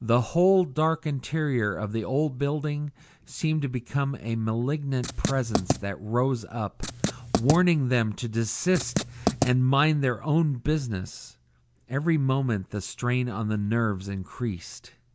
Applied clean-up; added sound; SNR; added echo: none; Writing; 3 dB; none.